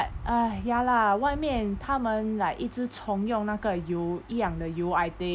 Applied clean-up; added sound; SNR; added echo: none; none; none; none.